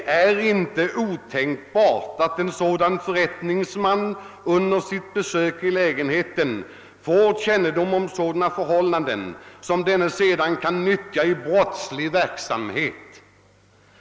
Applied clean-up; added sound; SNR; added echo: none; none; none; none.